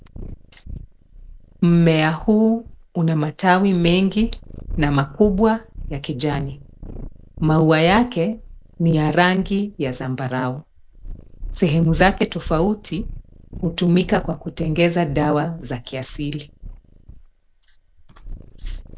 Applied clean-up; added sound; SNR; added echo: none; Purr; 13 dB; none.